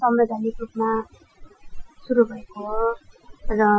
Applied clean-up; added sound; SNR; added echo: classical method Wiener filter.